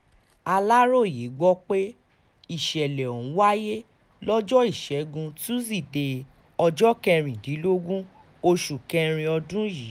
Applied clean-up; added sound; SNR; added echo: none; none; none; none.